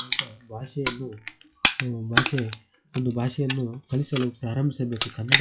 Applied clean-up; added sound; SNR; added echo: classical method log-MMSE.